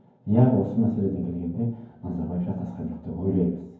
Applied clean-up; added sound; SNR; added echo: none; none; none; reverberation time 0.9 s.